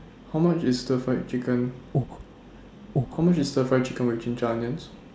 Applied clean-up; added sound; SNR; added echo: none; Breathing; 1 dB; none.